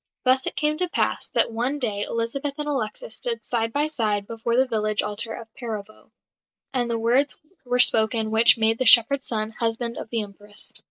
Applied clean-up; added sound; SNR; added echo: neural mask model Resemble Enhance denoiser.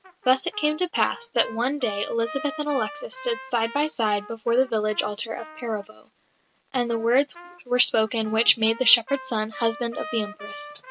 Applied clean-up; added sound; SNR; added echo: none; Trumpet; 16 dB; none.